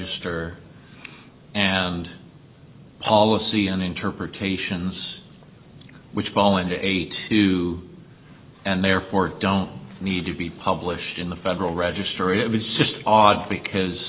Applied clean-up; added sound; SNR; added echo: none; none; none; none.